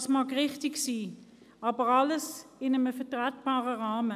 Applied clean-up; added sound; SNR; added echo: none; none; none; none.